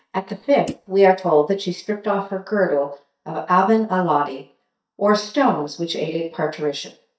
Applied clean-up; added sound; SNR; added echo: neural mask model DeepFilterNet 3.